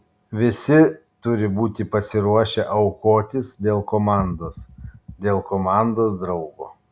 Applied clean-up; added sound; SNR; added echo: none; none; none; none.